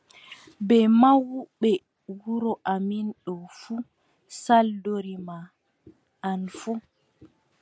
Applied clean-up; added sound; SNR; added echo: none; none; none; none.